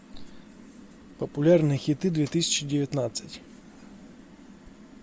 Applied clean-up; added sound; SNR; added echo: none; none; none; none.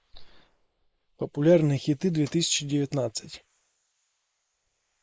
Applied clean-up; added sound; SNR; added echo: neural mask model Resemble Enhance denoiser.